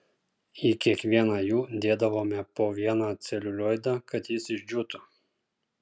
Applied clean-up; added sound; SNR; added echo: none; none; none; none.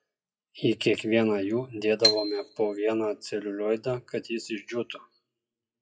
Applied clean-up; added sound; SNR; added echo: classical method WPE with log-MMSE.